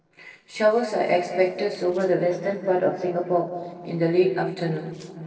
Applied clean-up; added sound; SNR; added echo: neural separator model SepFormer DNS4.